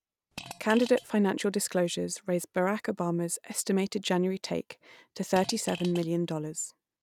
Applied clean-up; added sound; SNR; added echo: none; Fart; 15 dB; none.